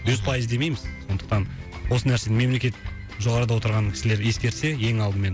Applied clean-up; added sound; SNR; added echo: none; none; none; none.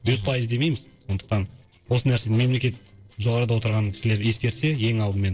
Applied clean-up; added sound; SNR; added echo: neural separator model SepFormer DNS4.